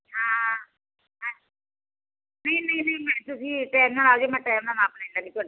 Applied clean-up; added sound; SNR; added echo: none; none; none; none.